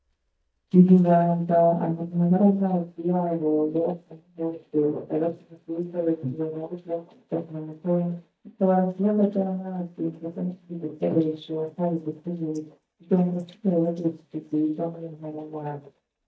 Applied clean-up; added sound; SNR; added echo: neural mask model DeepFilterNet 3.